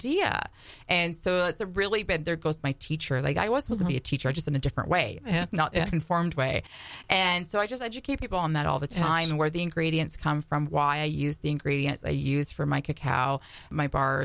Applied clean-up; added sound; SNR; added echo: none; none; none; none.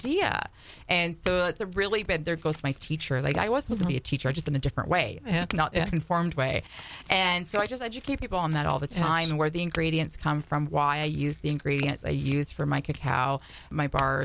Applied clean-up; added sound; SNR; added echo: none; Chink, clink / Domestic sounds, home sounds; 18 dB; none.